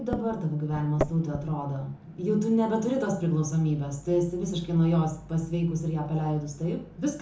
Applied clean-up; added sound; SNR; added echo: none; Microwave oven; 13 dB; reverberation time 0.6 s.